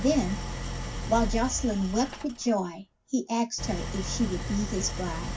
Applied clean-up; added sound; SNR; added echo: none; Idling; 5 dB; reverberation time 0.4 s.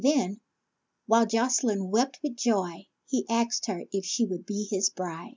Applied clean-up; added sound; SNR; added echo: none; none; none; none.